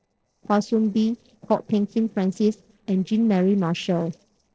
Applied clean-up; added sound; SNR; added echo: neural separator model SepFormer DNS4.